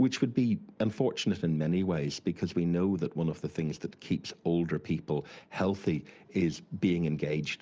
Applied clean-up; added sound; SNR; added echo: none; none; none; none.